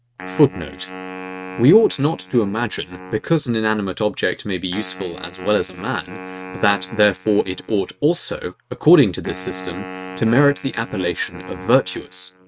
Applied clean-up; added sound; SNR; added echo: neural mask model RNNoise.